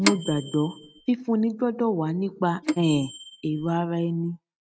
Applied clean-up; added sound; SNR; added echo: neural mask model RNNoise.